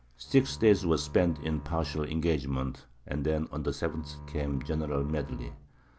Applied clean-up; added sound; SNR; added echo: none; Bowed string instrument; 14 dB; none.